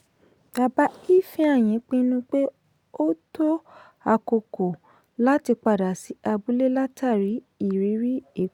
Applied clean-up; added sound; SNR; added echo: none; none; none; none.